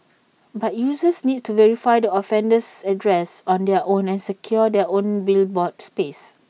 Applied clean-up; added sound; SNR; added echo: none; none; none; none.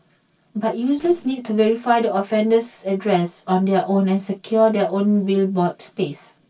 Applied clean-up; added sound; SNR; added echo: neural separator model SepFormer DNS4.